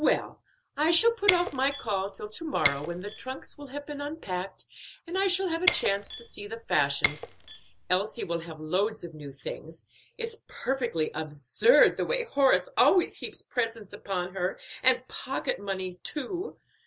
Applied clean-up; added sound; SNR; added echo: none; Shatter; 6 dB; none.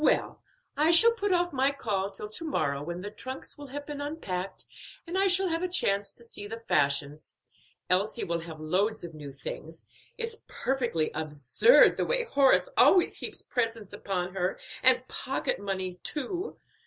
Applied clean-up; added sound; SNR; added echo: none; none; none; none.